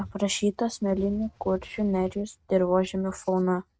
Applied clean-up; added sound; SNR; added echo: neural mask model RNNoise.